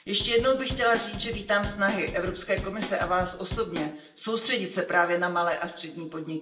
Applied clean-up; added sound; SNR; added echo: none; Drum / Drum kit; 10 dB; reverberation time 0.8 s.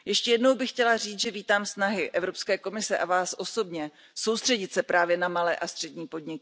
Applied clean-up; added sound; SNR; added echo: none; none; none; none.